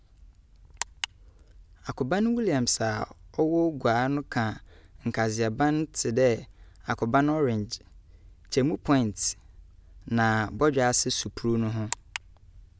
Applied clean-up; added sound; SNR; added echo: none; none; none; none.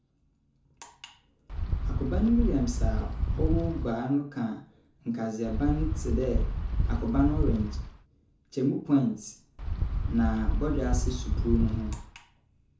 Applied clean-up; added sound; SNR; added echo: none; Wind; -2 dB; reverberation time 0.6 s.